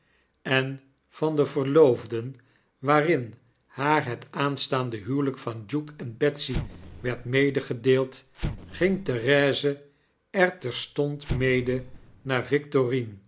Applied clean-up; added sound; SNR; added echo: none; Explosion; 12 dB; none.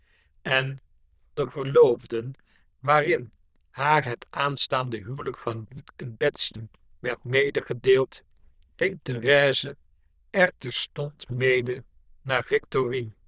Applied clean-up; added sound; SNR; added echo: neural diffusion model UNIVERSE++.